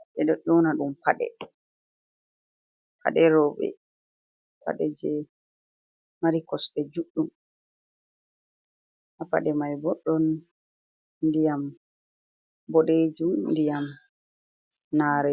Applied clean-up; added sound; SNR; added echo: none; none; none; none.